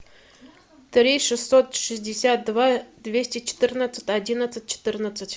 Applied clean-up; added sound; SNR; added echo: none; none; none; none.